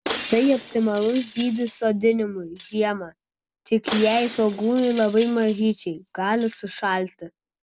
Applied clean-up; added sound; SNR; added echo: none; Shatter; 15 dB; none.